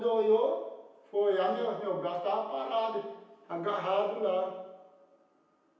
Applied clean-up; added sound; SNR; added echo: none; none; none; reverberation time 0.9 s.